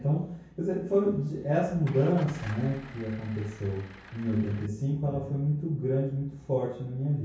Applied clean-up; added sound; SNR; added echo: none; Engine starting / Car; 18 dB; reverberation time 0.6 s.